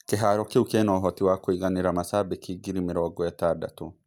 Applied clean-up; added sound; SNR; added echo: none; none; none; none.